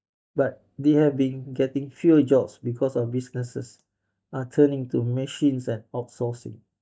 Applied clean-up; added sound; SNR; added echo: neural mask model DeepFilterNet 3.